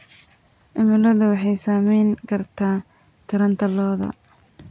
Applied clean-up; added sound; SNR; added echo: none; none; none; none.